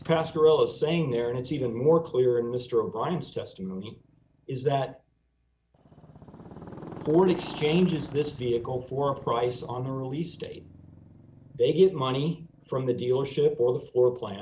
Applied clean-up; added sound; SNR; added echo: none; Motorcycle; 19 dB; none.